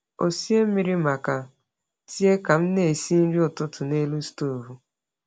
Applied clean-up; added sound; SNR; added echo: none; none; none; none.